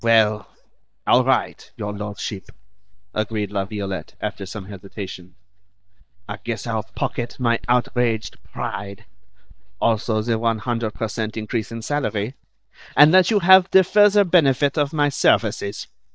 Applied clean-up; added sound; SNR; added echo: neural mask model DeepFilterNet 3.